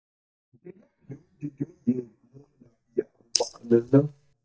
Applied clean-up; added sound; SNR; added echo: neural mask model DeepFilterNet 3.